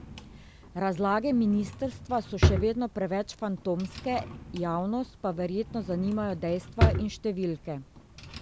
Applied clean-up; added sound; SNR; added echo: none; Drawer open or close; 3 dB; none.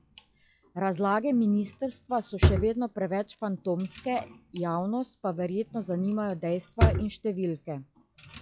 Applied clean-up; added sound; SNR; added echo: classical method log-MMSE.